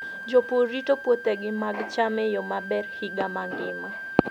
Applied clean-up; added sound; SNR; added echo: none; Wind instrument, woodwind instrument; 11 dB; none.